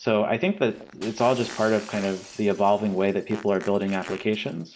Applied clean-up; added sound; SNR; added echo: none; Shatter + Fart; 18 dB; none.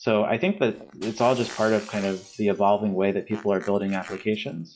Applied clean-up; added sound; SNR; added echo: classical method log-MMSE.